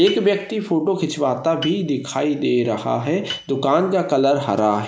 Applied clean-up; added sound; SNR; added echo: none; Piano; 19 dB; none.